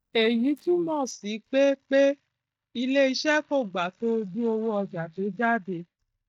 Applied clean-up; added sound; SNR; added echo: neural mask model DeepFilterNet 3.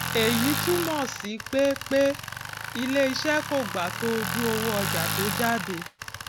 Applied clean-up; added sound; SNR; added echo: none; Tools; 4 dB; none.